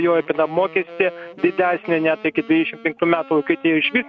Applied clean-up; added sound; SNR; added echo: none; Wind instrument, woodwind instrument; 20 dB; none.